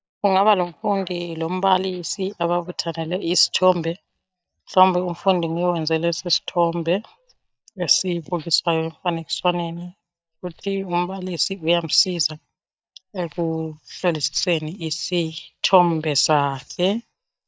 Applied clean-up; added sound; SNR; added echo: neural mask model DeepFilterNet 3.